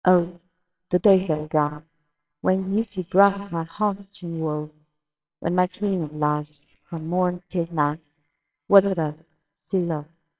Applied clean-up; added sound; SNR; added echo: neural separator model SepFormer WHAMR!.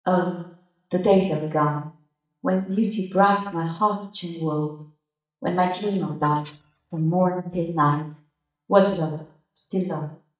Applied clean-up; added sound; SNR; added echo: neural mask model DeepFilterNet 3.